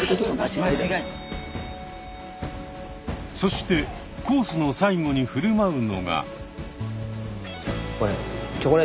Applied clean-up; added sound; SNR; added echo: none; Fart; 18 dB; none.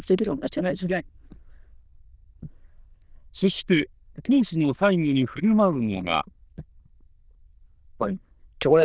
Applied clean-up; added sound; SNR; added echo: neural diffusion model UNIVERSE++.